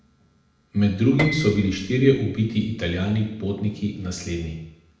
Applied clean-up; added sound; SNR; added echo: none; Piano; 11 dB; reverberation time 0.8 s.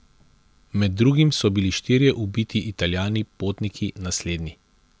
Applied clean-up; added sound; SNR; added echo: none; none; none; none.